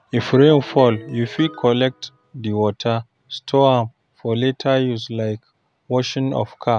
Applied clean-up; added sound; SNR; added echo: none; Ringtone; 18 dB; none.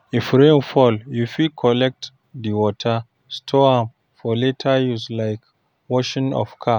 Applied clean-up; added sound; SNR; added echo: none; none; none; none.